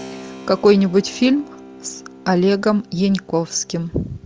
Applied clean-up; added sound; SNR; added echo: none; Keyboard (musical); 19 dB; none.